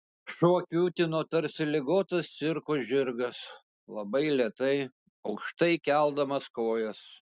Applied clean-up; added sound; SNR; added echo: none; none; none; none.